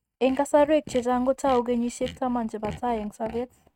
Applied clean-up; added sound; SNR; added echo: neural mask model RNNoise.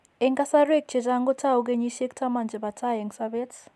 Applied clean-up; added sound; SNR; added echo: none; none; none; none.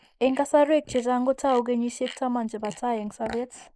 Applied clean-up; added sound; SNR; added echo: neural mask model Resemble Enhance denoiser.